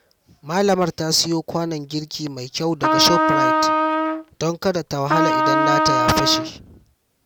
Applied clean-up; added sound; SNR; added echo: none; Trumpet; -4 dB; none.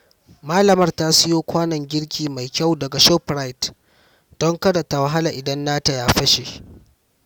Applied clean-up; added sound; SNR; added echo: none; none; none; none.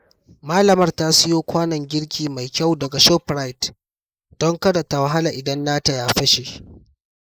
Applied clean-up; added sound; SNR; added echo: neural mask model Resemble Enhance denoiser.